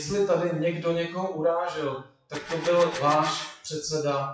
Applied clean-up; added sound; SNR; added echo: classical method WPE with log-MMSE.